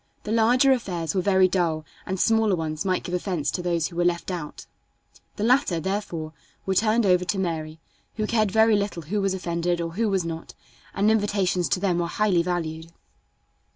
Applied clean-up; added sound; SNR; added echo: none; Cupboard open or close; 16 dB; none.